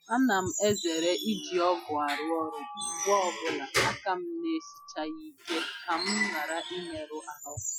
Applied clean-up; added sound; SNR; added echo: classical method Wiener filter.